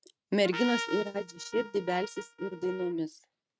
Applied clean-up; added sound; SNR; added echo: neural mask model RNNoise.